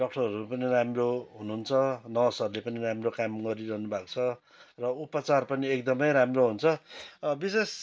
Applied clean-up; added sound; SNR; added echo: none; none; none; none.